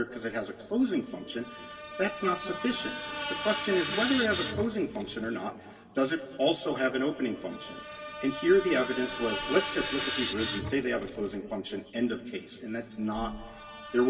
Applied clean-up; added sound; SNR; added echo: none; Screech; 7 dB; reverberation time 2.4 s.